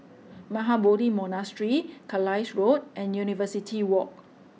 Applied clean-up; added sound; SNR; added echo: none; none; none; none.